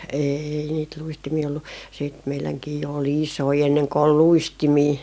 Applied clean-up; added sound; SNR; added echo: none; none; none; none.